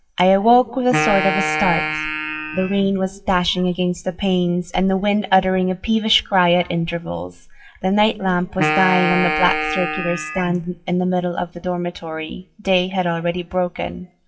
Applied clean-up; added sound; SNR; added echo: classical method WPE with log-MMSE.